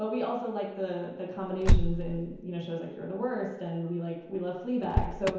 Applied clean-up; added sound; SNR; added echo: none; Motor vehicle (road); -2 dB; reverberation time 1.0 s.